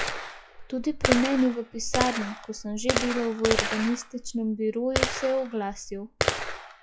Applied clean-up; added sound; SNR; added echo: classical method log-MMSE.